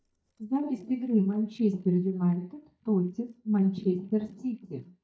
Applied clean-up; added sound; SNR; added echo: neural mask model DeepFilterNet 3.